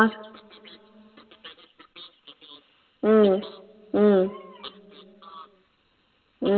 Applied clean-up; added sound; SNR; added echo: none; none; none; reverberation time 0.6 s.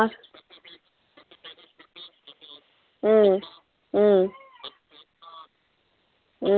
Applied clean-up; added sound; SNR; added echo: none; none; none; none.